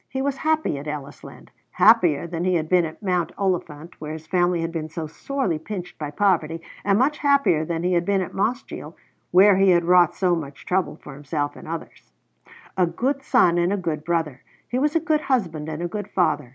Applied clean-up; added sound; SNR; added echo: none; none; none; none.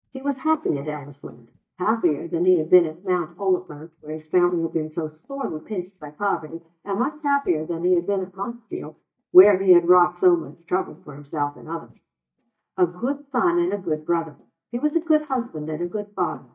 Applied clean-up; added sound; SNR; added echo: neural mask model DeepFilterNet 3.